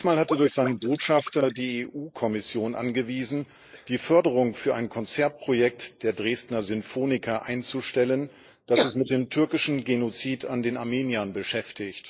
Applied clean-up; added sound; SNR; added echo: neural mask model Resemble Enhance denoiser.